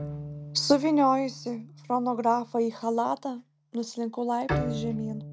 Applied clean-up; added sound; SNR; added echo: none; Bowed string instrument; 10 dB; none.